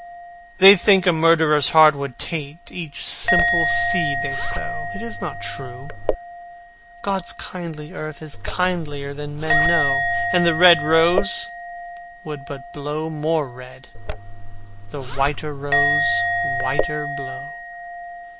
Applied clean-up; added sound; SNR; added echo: none; Musical instrument + Zipper (clothing); 2 dB; none.